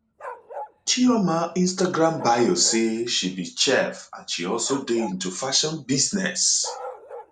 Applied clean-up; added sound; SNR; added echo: none; Bark; 17 dB; none.